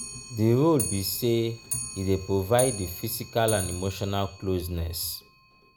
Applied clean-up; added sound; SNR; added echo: none; Clock; 11 dB; none.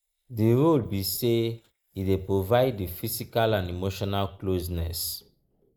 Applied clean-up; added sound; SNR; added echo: neural mask model Resemble Enhance denoiser.